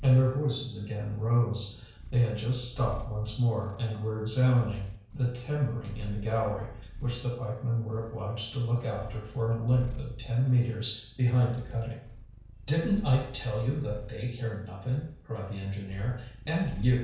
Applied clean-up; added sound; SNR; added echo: none; Purr; 14 dB; reverberation time 0.5 s.